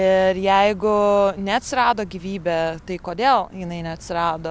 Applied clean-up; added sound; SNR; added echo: none; none; none; none.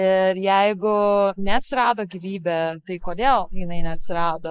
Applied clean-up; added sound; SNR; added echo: neural mask model Resemble Enhance denoiser.